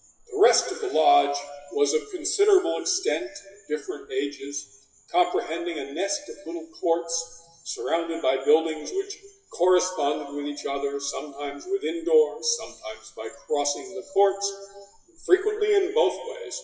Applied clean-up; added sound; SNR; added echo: classical method WPE with log-MMSE.